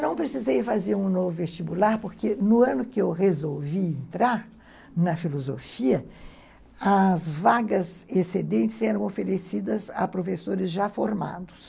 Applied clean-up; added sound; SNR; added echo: none; none; none; none.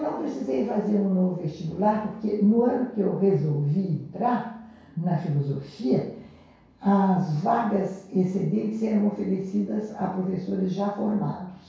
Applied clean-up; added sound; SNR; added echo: none; none; none; reverberation time 0.6 s.